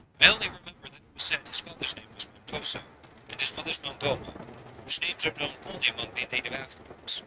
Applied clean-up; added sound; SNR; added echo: neural mask model RNNoise.